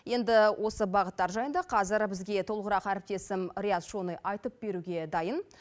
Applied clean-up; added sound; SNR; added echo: none; none; none; none.